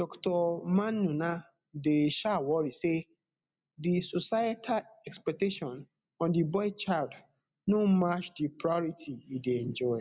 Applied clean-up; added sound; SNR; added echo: none; none; none; none.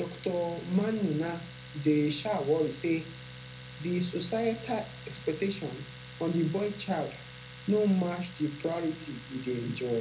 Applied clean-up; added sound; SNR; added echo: none; Domestic sounds, home sounds; 15 dB; reverberation time 0.3 s.